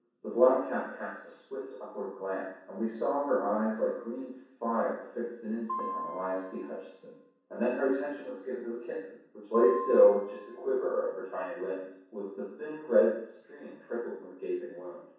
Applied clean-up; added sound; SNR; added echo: none; Piano; 10 dB; reverberation time 0.7 s.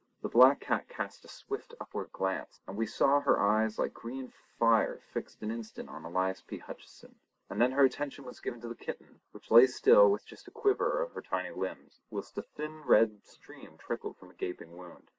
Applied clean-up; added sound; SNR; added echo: none; none; none; none.